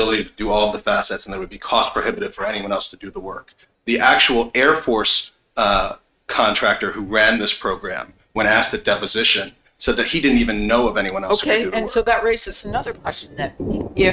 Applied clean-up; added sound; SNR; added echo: neural mask model RNNoise.